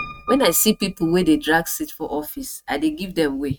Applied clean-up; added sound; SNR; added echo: neural mask model RNNoise.